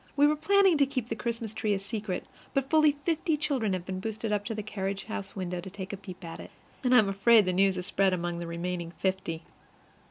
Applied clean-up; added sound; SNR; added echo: none; none; none; none.